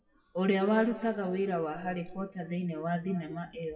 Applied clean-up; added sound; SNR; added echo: classical method WPE with log-MMSE.